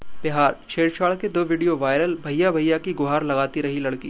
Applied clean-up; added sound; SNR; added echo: none; none; none; none.